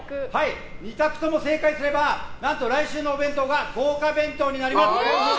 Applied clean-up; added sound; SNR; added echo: none; none; none; none.